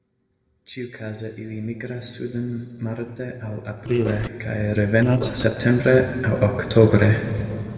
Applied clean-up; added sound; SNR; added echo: neural separator model SepFormer DNS4.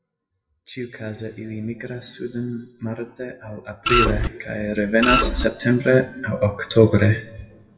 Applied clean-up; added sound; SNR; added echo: classical method WPE with log-MMSE.